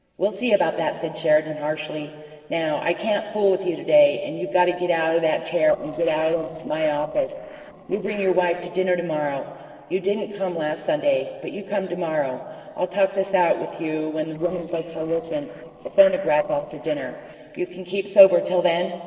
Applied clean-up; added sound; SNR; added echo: neural separator model SepFormer DNS4.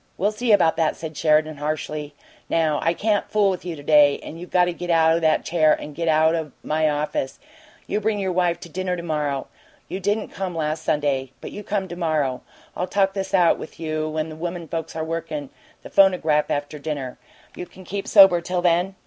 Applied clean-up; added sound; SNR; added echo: none; none; none; none.